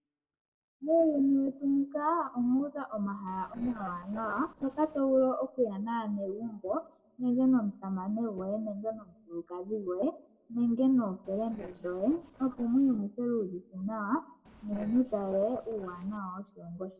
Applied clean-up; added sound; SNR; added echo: neural separator model SepFormer DNS4.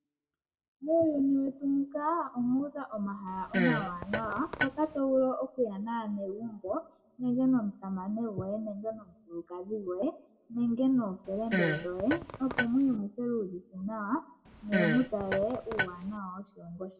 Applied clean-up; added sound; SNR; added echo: none; Fart; 2 dB; reverberation time 0.7 s.